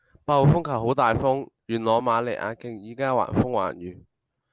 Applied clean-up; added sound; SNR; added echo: none; none; none; none.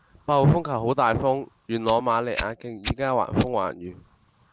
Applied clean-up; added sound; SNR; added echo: none; Fire; 10 dB; none.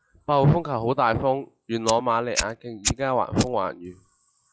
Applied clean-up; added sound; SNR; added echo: classical method log-MMSE.